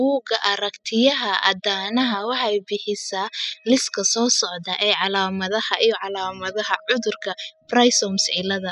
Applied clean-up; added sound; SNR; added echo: classical method spectral subtraction.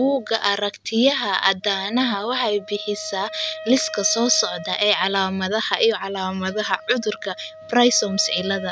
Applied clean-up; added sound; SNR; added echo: none; Wind instrument, woodwind instrument; 16 dB; none.